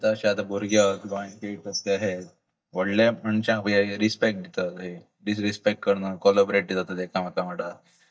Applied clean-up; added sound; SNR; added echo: neural mask model DeepFilterNet 3.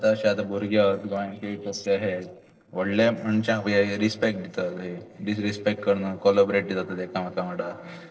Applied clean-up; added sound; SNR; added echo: neural separator model SepFormer DNS4.